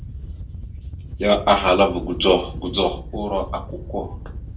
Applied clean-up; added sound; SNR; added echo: none; Wind / Boat, Water vehicle; 10 dB; reverberation time 0.2 s.